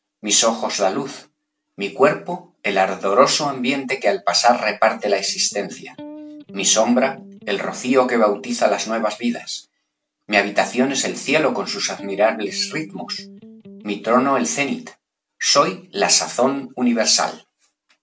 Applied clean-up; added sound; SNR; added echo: none; Electric guitar; 20 dB; none.